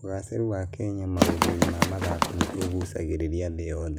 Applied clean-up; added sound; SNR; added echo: none; Run; -3 dB; none.